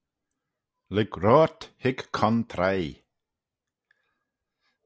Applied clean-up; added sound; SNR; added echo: none; none; none; none.